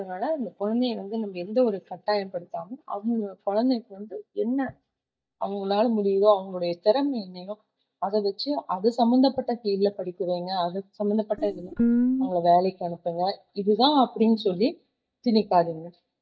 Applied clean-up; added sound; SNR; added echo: neural mask model DeepFilterNet 3.